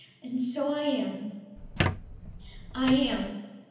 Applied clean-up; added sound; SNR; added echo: none; Squeak; 3 dB; reverberation time 0.9 s.